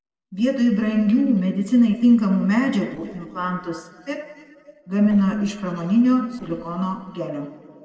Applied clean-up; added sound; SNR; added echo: neural separator model SepFormer DNS4.